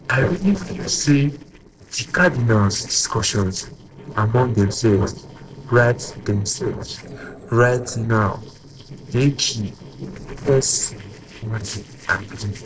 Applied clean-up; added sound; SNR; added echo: neural separator model SepFormer DNS4.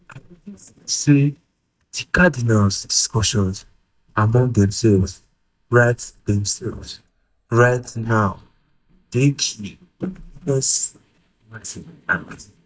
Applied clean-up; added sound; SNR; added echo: neural mask model DeepFilterNet 3.